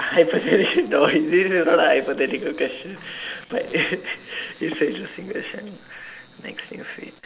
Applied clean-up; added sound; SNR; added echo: none; none; none; none.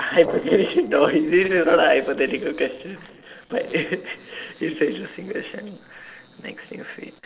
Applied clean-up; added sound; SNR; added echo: neural separator model SepFormer DNS4.